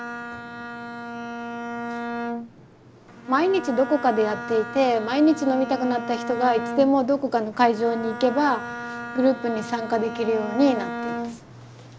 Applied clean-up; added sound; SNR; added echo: none; Bowed string instrument; 9 dB; none.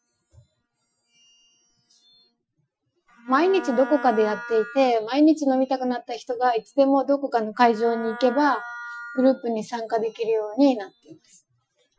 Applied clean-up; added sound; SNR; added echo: classical method Wiener filter.